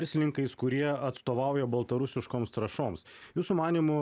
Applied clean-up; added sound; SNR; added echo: none; none; none; none.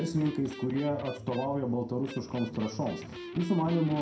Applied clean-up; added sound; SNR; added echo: none; Electric guitar; 12 dB; reverberation time 0.5 s.